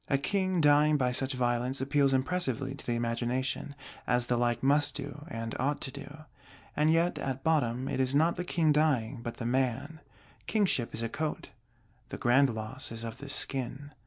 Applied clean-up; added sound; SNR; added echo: none; none; none; none.